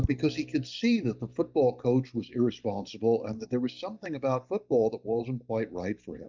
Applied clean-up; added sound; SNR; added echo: neural mask model DeepFilterNet 3.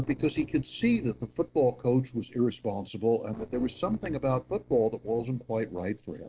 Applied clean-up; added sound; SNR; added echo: neural separator model SepFormer DNS4.